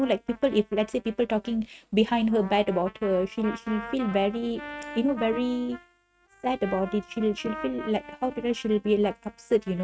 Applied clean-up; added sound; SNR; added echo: neural mask model RNNoise.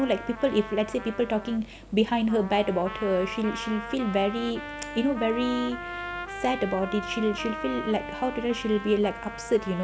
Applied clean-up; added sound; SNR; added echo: none; Trumpet; 11 dB; none.